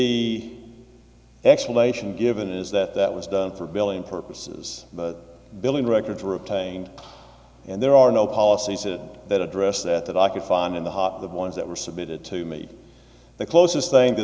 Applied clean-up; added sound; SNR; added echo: none; none; none; none.